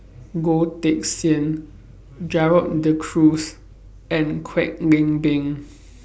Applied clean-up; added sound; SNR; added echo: none; none; none; none.